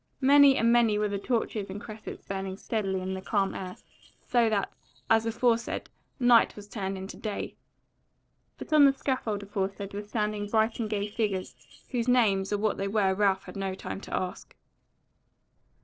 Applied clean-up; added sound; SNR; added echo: neural separator model SepFormer DNS4.